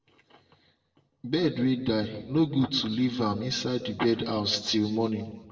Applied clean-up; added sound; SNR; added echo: none; none; none; reverberation time 1.0 s.